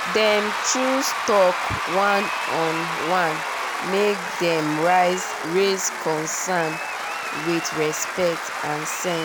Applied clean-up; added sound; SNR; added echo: none; Applause / Crowd / Cheering; 4 dB; none.